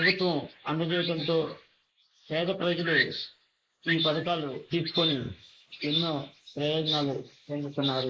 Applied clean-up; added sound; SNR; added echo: neural mask model Resemble Enhance denoiser.